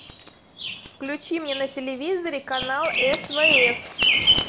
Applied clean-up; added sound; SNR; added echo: none; Bird vocalization, bird call, bird song; -3 dB; none.